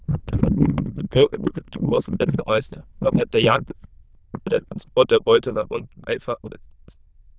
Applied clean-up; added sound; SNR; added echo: neural diffusion model UNIVERSE++.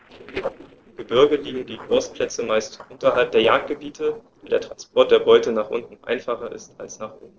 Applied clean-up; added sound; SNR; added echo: neural separator model SepFormer DNS4.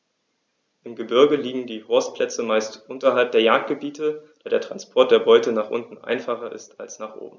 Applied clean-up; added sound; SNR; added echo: none; none; none; none.